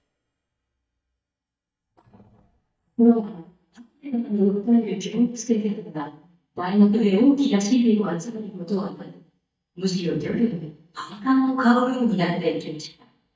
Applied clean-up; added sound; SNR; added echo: neural mask model DeepFilterNet 3.